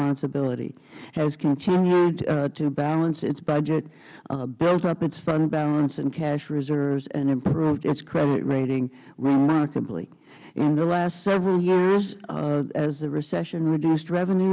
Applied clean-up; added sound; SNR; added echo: none; none; none; none.